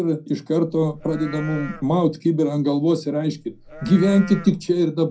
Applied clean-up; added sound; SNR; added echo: none; Livestock, farm animals, working animals; 18 dB; reverberation time 0.2 s.